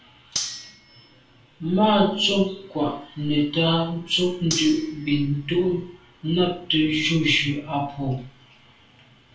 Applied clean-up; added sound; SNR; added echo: none; Cutlery, silverware; 11 dB; reverberation time 0.3 s.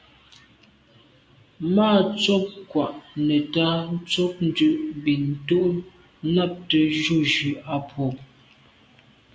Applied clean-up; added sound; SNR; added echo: none; none; none; none.